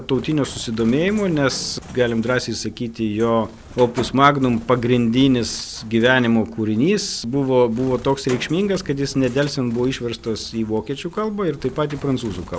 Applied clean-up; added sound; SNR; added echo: none; Bird; 20 dB; none.